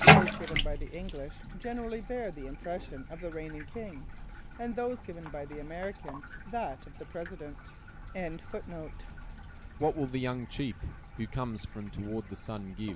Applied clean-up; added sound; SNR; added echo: none; Bathtub (filling or washing); -4 dB; none.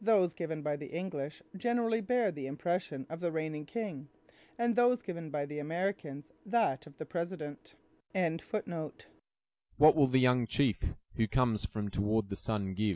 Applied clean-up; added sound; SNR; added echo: none; none; none; none.